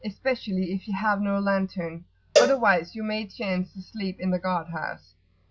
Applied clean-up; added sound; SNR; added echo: none; Cowbell; 1 dB; none.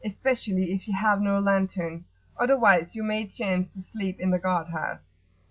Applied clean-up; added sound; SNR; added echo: none; none; none; none.